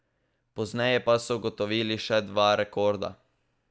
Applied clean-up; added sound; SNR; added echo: none; none; none; none.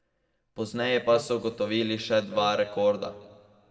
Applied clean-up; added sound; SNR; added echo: none; Wind instrument, woodwind instrument; 15 dB; reverberation time 1.4 s.